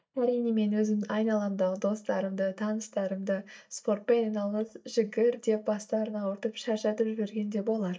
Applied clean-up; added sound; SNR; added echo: neural mask model DeepFilterNet 3.